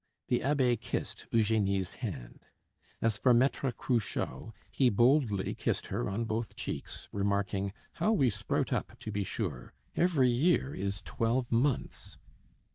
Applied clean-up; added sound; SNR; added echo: neural mask model DeepFilterNet 3.